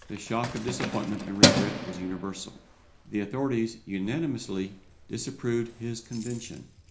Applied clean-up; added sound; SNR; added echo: none; Keys jangling; 0 dB; reverberation time 0.4 s.